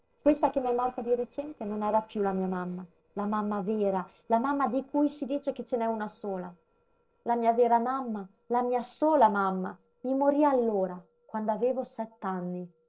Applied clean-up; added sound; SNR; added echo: neural separator model SepFormer DNS4.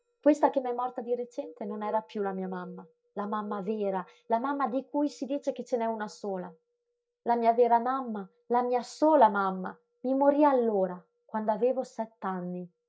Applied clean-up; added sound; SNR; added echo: neural mask model DeepFilterNet 3.